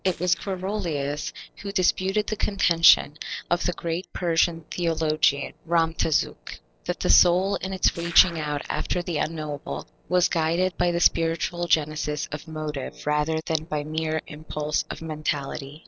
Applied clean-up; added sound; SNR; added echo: neural separator model SepFormer DNS4.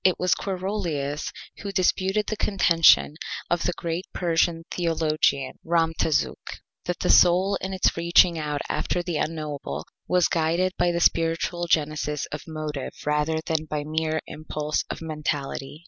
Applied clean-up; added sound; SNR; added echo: none; none; none; none.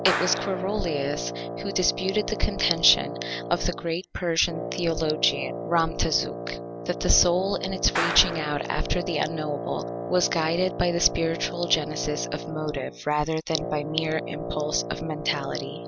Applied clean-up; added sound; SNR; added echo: none; Wind instrument, woodwind instrument + Clapping; 7 dB; none.